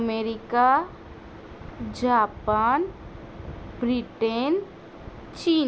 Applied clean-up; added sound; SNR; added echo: none; none; none; none.